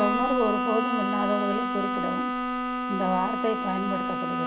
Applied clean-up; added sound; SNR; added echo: none; Bowed string instrument; -1 dB; none.